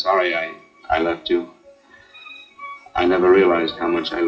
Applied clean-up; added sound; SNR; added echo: classical method WPE with log-MMSE.